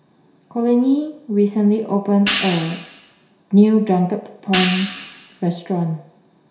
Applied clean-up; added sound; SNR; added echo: none; Hi-hat; 4 dB; reverberation time 0.7 s.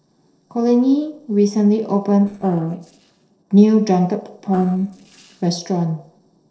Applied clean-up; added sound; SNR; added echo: neural separator model SepFormer DNS4.